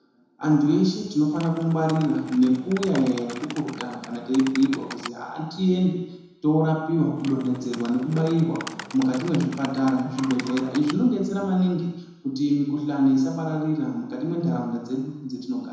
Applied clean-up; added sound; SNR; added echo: none; Typing; 15 dB; reverberation time 1.0 s.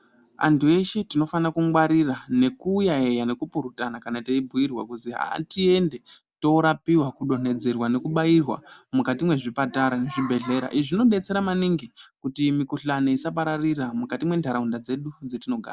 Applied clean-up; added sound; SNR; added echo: none; none; none; none.